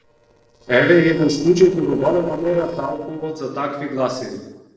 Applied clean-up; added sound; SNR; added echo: neural separator model SepFormer DNS4.